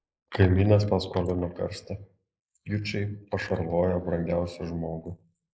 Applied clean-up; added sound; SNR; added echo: neural mask model Resemble Enhance denoiser.